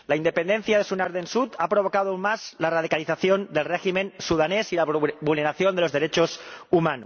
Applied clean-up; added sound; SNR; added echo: none; none; none; none.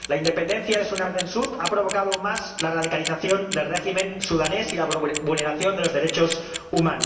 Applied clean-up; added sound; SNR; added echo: none; Clock; 9 dB; reverberation time 1.0 s.